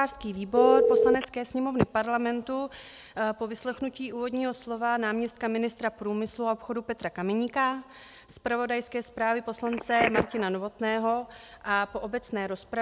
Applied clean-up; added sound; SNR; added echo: none; Telephone; 4 dB; none.